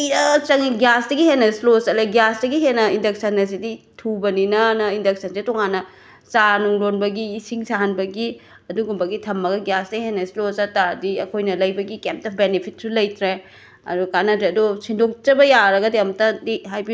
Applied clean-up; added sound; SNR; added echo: none; none; none; none.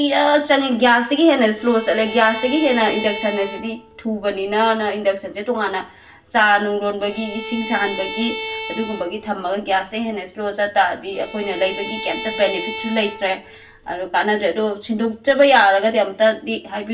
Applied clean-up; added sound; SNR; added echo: none; Bowed string instrument; 11 dB; reverberation time 0.2 s.